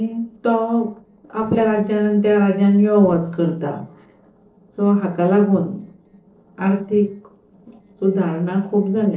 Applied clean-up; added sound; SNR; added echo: neural separator model SepFormer DNS4.